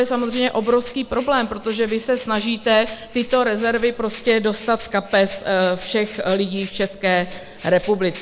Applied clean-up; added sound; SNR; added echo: neural mask model Resemble Enhance denoiser.